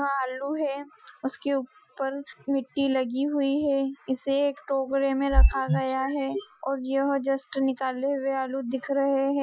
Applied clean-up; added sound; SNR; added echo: classical method Wiener filter.